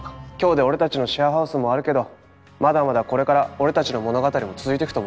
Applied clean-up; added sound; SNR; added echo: none; none; none; none.